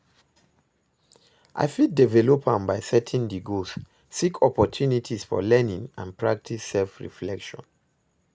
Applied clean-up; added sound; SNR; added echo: none; none; none; none.